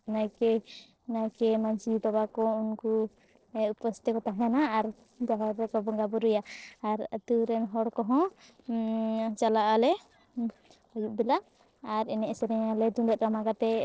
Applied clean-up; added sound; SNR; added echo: neural separator model SepFormer DNS4.